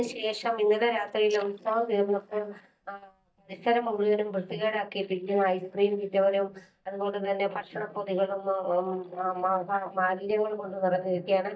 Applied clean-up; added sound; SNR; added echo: neural mask model DeepFilterNet 3.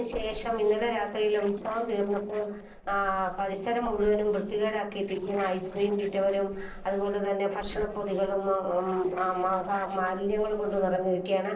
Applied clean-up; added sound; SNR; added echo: neural separator model SepFormer DNS4.